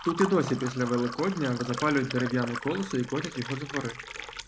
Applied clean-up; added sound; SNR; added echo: none; Liquid; 10 dB; none.